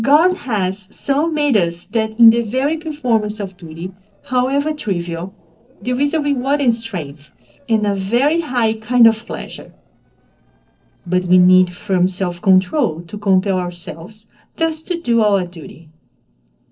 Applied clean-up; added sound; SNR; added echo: neural separator model SepFormer DNS4.